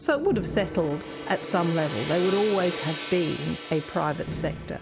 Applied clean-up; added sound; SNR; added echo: none; Gong + Slam; 9 dB; none.